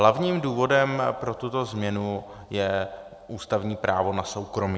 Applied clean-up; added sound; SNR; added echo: none; none; none; none.